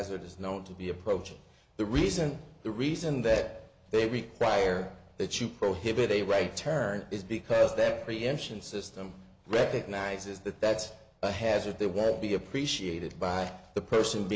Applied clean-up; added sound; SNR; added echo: none; none; none; none.